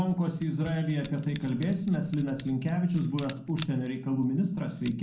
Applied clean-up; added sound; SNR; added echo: none; Camera; 20 dB; reverberation time 0.6 s.